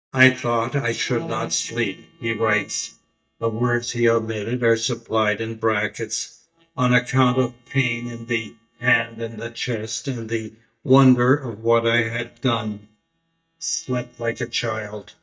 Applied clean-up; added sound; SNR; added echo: neural mask model DeepFilterNet 3.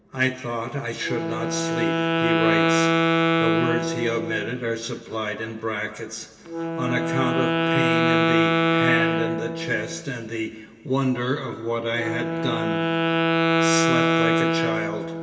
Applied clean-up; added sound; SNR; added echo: none; Wind instrument, woodwind instrument; -4 dB; reverberation time 1.9 s.